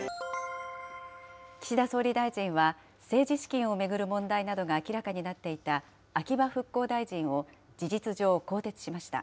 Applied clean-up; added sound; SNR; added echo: none; none; none; none.